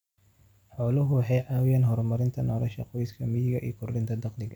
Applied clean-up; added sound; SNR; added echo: none; none; none; none.